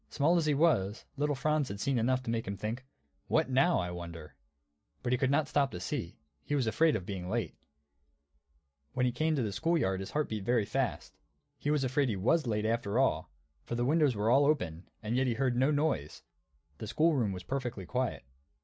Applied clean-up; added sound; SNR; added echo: none; none; none; none.